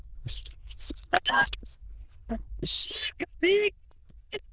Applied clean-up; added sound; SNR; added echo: neural diffusion model UNIVERSE++.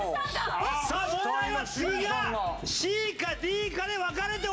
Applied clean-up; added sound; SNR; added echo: none; none; none; none.